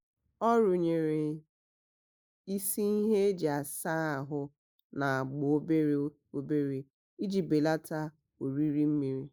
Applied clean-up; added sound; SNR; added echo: neural mask model Resemble Enhance denoiser.